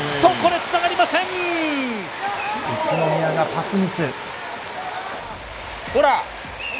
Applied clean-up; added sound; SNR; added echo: none; Bird vocalization, bird call, bird song; 18 dB; none.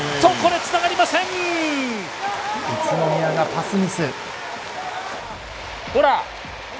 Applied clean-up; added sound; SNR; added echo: none; none; none; none.